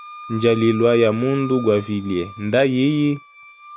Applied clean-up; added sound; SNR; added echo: none; Wind instrument, woodwind instrument; 17 dB; none.